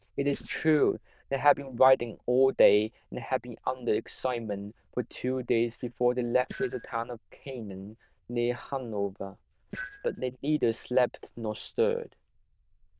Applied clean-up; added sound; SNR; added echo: neural diffusion model UNIVERSE++.